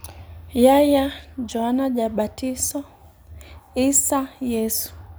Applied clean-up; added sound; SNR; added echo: none; none; none; none.